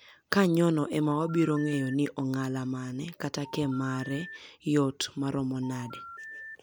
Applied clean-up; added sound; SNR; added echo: none; Telephone; 15 dB; none.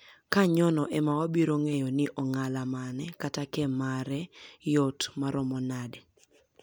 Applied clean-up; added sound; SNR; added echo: none; none; none; none.